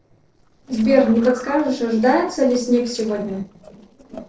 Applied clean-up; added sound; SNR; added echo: neural separator model SepFormer DNS4.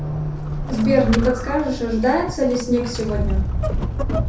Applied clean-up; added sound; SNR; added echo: none; Squeak / Accelerating, revving, vroom / Vehicle; 2 dB; reverberation time 0.6 s.